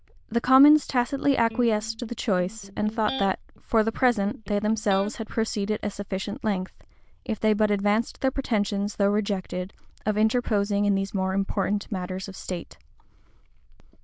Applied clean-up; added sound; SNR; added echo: neural diffusion model UNIVERSE++.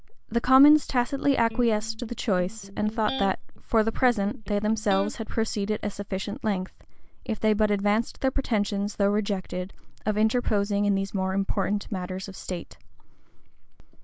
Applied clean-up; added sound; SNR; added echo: none; Electric guitar; 14 dB; none.